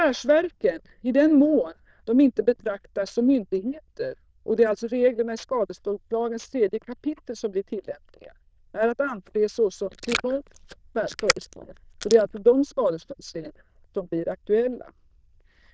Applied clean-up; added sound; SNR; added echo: neural diffusion model UNIVERSE++.